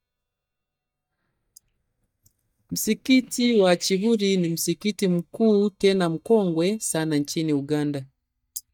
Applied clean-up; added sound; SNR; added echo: neural mask model DeepFilterNet 3.